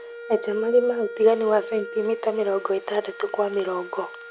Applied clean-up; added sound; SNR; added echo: none; Wind instrument, woodwind instrument; 13 dB; none.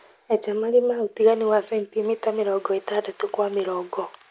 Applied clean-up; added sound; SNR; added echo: none; none; none; none.